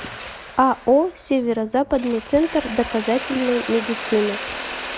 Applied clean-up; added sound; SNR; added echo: none; Mechanisms; 11 dB; none.